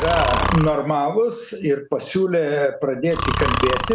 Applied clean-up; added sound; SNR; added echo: none; Breathing; 5 dB; none.